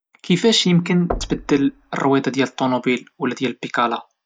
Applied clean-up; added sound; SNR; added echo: none; Knock / Wood; 14 dB; none.